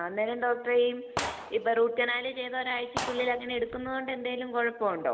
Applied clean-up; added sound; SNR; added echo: none; Gunshot, gunfire; 12 dB; none.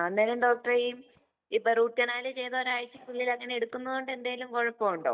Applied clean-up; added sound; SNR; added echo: neural mask model DeepFilterNet 3.